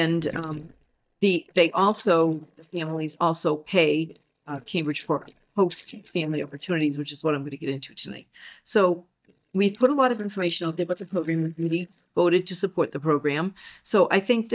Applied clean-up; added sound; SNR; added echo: neural mask model DeepFilterNet 3.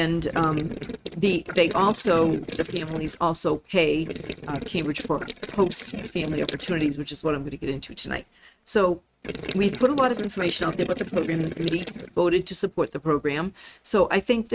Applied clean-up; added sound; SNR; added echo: neural mask model RNNoise.